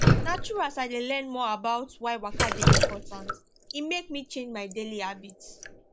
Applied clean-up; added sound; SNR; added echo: none; Drip; -4 dB; none.